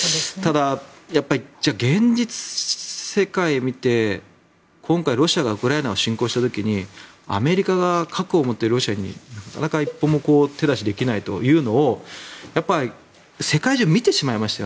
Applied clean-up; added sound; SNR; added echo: none; Cowbell; 18 dB; none.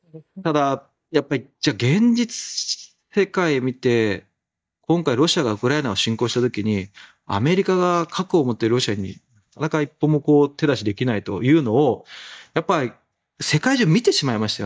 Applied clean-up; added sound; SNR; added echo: neural mask model DeepFilterNet 3.